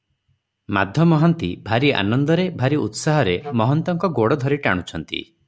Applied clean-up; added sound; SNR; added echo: none; Wind instrument, woodwind instrument; 17 dB; none.